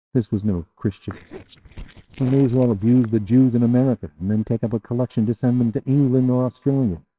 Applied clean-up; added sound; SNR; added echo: neural separator model SepFormer WHAMR!.